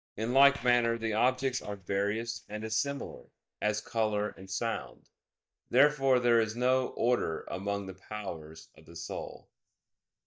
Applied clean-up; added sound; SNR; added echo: neural mask model DeepFilterNet 3.